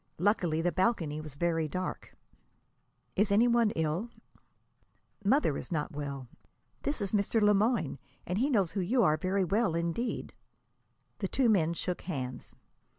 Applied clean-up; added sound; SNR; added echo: none; none; none; none.